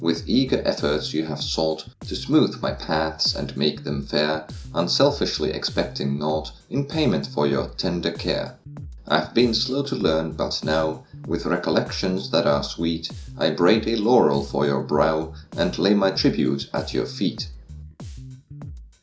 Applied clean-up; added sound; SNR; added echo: none; Bass guitar; 15 dB; none.